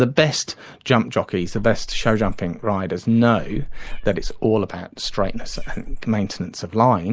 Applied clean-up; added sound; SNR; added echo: neural mask model Resemble Enhance denoiser.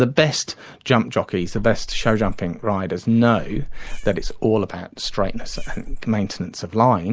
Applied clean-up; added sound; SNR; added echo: none; Meow; 6 dB; none.